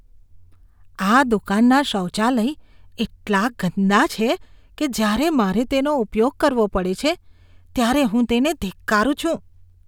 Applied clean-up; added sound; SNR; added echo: none; none; none; none.